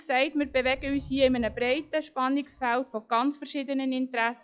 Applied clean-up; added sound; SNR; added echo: classical method log-MMSE.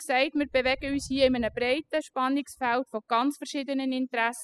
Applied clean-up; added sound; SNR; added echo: classical method spectral subtraction.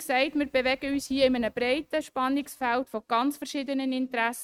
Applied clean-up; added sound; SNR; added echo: neural mask model RNNoise.